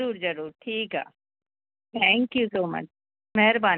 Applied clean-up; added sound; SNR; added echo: none; none; none; none.